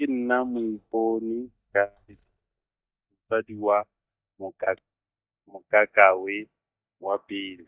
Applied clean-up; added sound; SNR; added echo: neural mask model DeepFilterNet 3.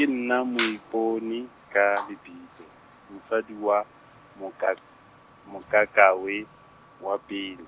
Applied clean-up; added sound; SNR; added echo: none; none; none; none.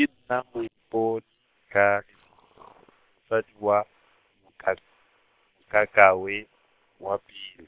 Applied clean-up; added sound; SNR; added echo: neural separator model SepFormer WHAM!.